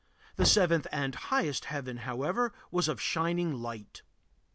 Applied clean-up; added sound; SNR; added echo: none; Knock; 13 dB; none.